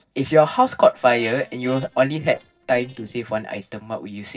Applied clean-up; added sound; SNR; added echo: neural separator model SepFormer DNS4.